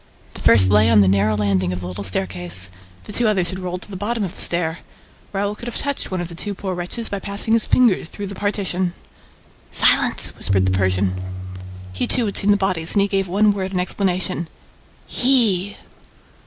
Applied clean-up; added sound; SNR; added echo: none; Tabla; 5 dB; none.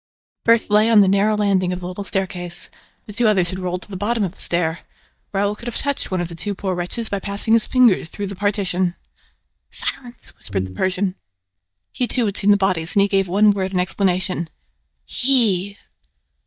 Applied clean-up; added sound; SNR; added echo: neural mask model DeepFilterNet 3.